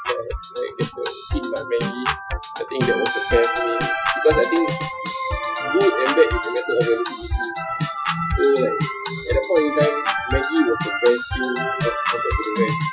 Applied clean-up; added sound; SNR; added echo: classical method Wiener filter.